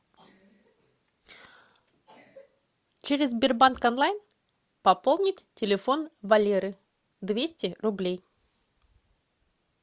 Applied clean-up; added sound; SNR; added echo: none; none; none; none.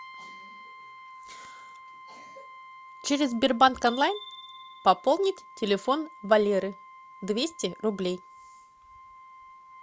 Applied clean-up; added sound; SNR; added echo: none; Bicycle bell + Brass instrument; 18 dB; none.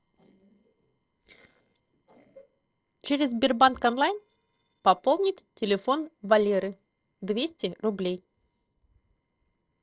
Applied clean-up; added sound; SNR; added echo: neural separator model SepFormer DNS4.